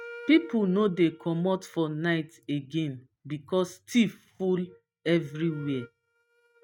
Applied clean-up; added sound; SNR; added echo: neural mask model RNNoise.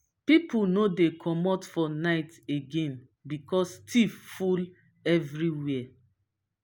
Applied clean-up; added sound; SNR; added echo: none; none; none; none.